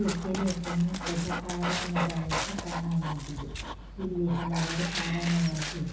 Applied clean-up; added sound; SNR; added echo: none; Dog; 5 dB; reverberation time 0.7 s.